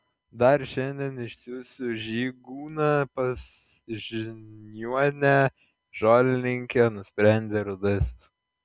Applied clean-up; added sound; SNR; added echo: none; none; none; none.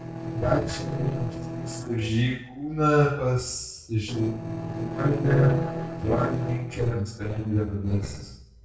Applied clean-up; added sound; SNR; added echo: neural separator model SepFormer DNS4.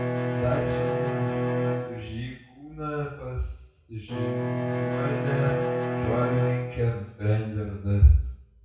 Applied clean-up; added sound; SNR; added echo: none; Bowed string instrument; 2 dB; reverberation time 0.6 s.